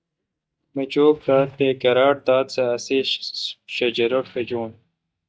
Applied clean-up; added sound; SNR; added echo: neural mask model DeepFilterNet 3.